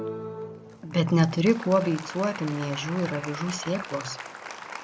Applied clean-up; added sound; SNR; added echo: none; Applause; 11 dB; none.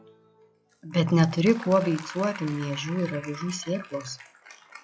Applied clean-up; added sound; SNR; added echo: classical method log-MMSE.